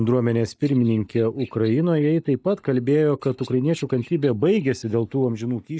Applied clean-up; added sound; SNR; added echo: neural mask model DeepFilterNet 3.